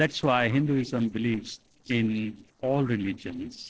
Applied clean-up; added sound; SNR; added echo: neural separator model SepFormer DNS4.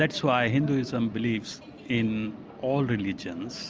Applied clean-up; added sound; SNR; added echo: none; none; none; none.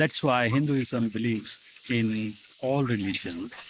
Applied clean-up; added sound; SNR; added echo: neural mask model Resemble Enhance denoiser.